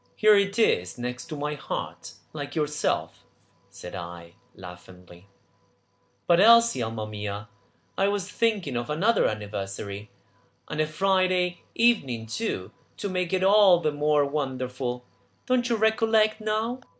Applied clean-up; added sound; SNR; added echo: none; none; none; none.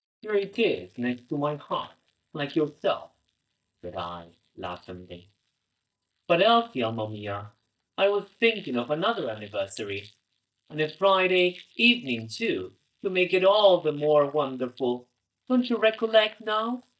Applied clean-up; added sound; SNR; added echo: neural mask model DeepFilterNet 3.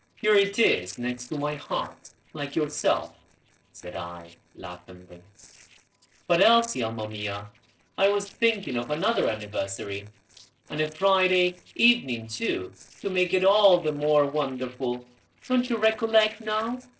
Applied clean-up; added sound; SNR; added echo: neural separator model SepFormer DNS4.